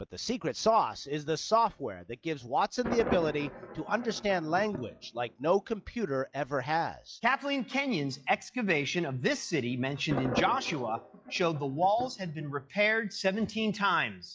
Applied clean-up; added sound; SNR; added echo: classical method log-MMSE.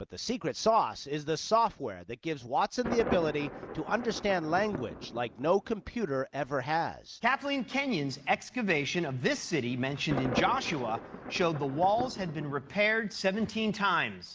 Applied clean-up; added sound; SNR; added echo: none; Thunder; 12 dB; none.